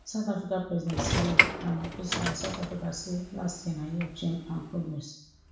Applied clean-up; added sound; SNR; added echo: none; Sliding door / Train; 0 dB; reverberation time 0.6 s.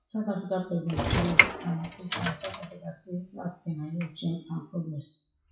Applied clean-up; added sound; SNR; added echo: classical method WPE with log-MMSE.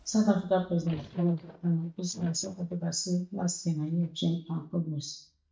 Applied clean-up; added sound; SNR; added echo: neural mask model DeepFilterNet 3.